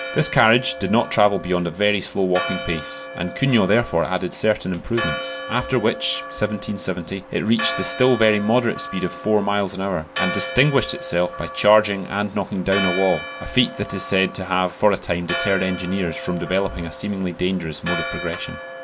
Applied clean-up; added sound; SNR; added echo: none; Church bell; 10 dB; none.